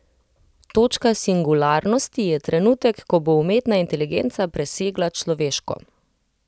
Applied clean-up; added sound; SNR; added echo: none; none; none; none.